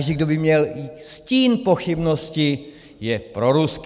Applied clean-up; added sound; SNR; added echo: none; none; none; none.